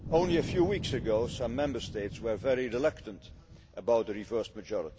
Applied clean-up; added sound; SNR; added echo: none; Wind; 9 dB; none.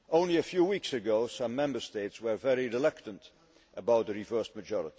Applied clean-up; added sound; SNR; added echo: none; none; none; none.